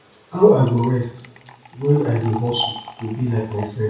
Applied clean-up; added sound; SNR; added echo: none; Liquid; 17 dB; reverberation time 0.6 s.